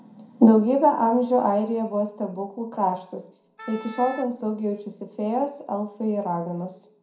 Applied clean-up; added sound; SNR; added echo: none; Wind instrument, woodwind instrument; 18 dB; reverberation time 0.4 s.